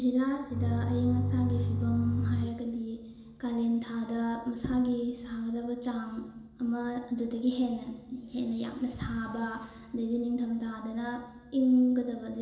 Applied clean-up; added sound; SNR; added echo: none; Bowed string instrument; 0 dB; reverberation time 1.3 s.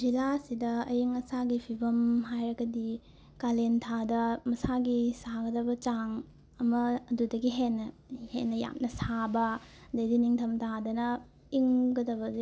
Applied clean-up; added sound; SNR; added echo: none; none; none; none.